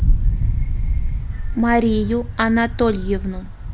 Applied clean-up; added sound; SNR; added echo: none; Wind; -1 dB; none.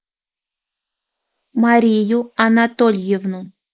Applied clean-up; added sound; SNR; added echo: neural mask model Resemble Enhance denoiser.